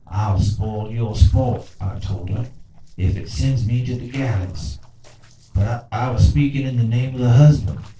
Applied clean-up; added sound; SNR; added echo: neural separator model SepFormer DNS4.